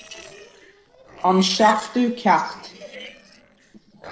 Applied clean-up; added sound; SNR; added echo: neural separator model SepFormer DNS4.